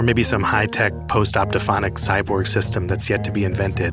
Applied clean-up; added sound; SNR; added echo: none; none; none; none.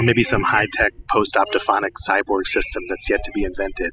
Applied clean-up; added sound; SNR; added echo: classical method spectral subtraction.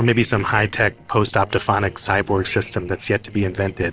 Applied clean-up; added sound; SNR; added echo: neural separator model SepFormer DNS4.